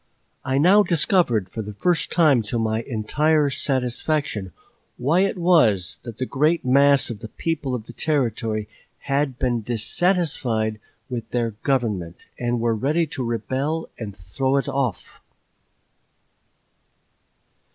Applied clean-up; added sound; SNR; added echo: none; none; none; none.